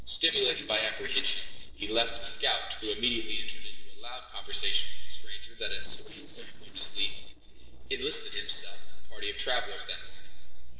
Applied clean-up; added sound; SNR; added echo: neural separator model SepFormer DNS4.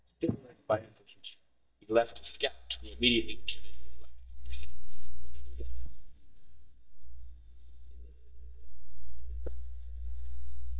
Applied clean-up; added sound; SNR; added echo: neural mask model DeepFilterNet 3.